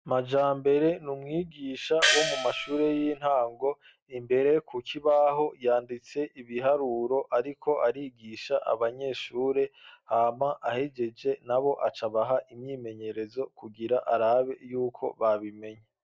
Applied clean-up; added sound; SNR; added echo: none; Gong; 0 dB; none.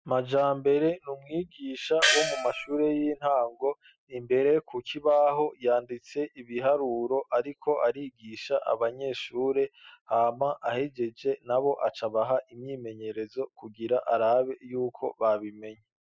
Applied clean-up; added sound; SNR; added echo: classical method spectral subtraction.